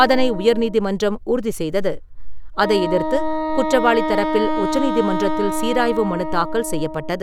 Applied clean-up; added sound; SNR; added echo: none; Wind instrument, woodwind instrument; 6 dB; none.